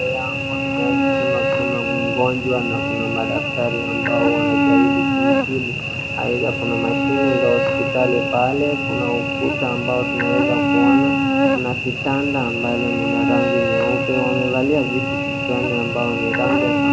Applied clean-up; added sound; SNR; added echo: none; Cricket / Buzz; -3 dB; reverberation time 0.7 s.